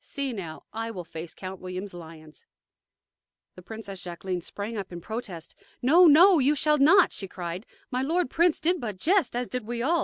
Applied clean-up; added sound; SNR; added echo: none; none; none; none.